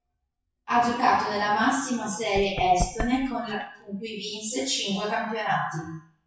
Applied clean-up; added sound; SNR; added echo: classical method WPE with log-MMSE.